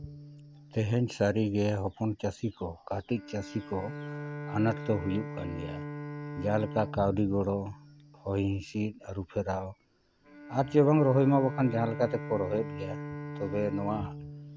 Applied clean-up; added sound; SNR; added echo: none; Bowed string instrument; 11 dB; none.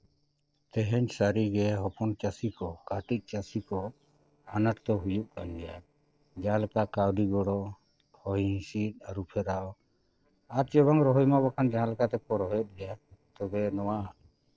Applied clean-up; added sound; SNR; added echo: neural separator model SepFormer DNS4.